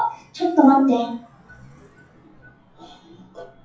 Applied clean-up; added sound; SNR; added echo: classical method WPE with log-MMSE.